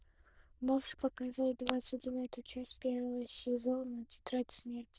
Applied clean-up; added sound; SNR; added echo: neural diffusion model UNIVERSE++.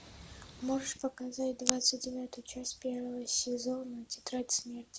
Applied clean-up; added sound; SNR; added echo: none; none; none; none.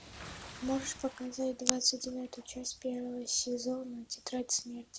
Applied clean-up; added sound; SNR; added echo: none; Bathtub (filling or washing) / Splash, splatter; 19 dB; none.